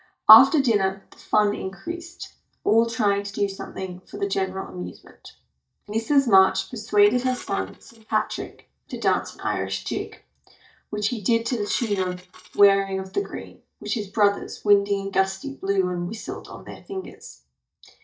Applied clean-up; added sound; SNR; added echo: neural mask model DeepFilterNet 3.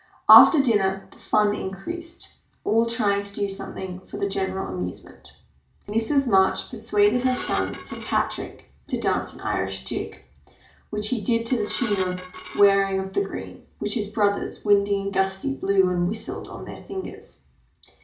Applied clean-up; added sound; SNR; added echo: none; Dishes, pots, and pans / Glass; 12 dB; reverberation time 0.4 s.